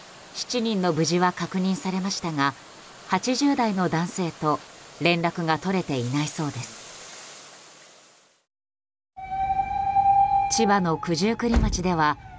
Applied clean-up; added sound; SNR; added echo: none; none; none; none.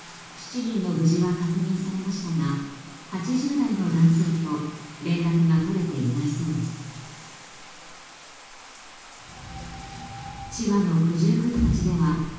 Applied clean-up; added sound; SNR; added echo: none; Bathtub (filling or washing); 20 dB; reverberation time 1.2 s.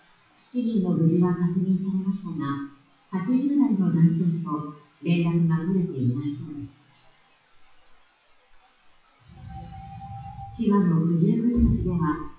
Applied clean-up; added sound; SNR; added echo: classical method WPE with log-MMSE.